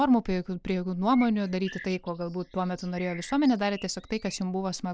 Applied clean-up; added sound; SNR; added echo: neural mask model Resemble Enhance denoiser.